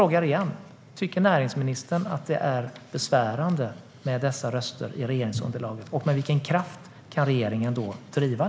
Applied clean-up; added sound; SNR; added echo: none; none; none; none.